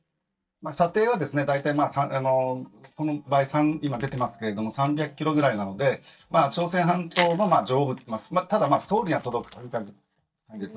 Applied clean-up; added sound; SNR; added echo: neural mask model DeepFilterNet 3.